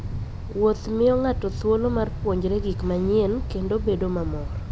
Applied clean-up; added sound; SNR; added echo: none; Wind; 6 dB; none.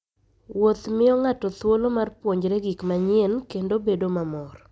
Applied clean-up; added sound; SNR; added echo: none; none; none; none.